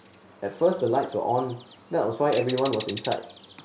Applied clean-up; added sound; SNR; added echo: none; Bird; 16 dB; none.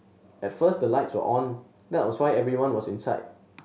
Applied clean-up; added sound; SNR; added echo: none; none; none; none.